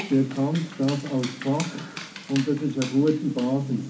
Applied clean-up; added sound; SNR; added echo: none; Dog; 14 dB; reverberation time 0.3 s.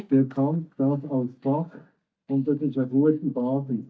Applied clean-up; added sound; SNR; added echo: neural mask model DeepFilterNet 3.